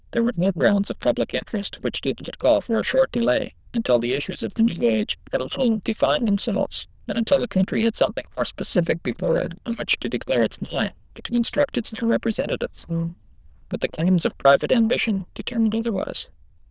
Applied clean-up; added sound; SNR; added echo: neural diffusion model UNIVERSE++.